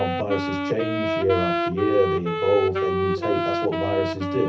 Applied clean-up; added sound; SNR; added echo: none; Wind instrument, woodwind instrument; 0 dB; reverberation time 0.3 s.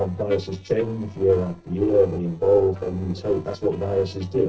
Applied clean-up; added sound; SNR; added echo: neural separator model SepFormer DNS4.